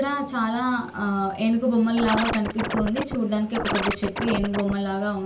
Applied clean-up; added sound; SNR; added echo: none; Scratching (performance technique); 4 dB; reverberation time 0.3 s.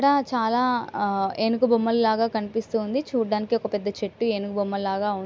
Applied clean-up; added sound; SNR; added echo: none; none; none; none.